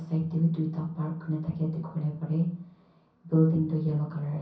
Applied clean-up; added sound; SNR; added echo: none; none; none; reverberation time 0.6 s.